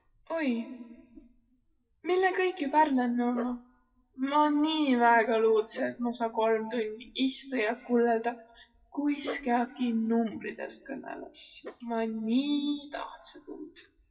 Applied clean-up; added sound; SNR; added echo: classical method WPE with log-MMSE.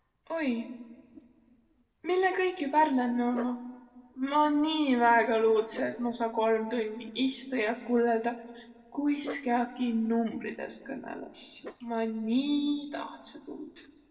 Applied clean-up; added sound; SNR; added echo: neural separator model SepFormer DNS4.